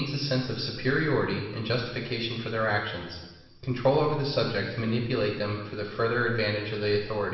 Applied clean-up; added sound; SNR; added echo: none; none; none; reverberation time 1.2 s.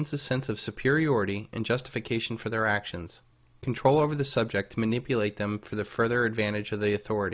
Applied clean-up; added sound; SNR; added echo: none; none; none; none.